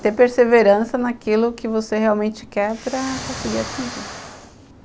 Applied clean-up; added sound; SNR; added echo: none; Explosion; 16 dB; none.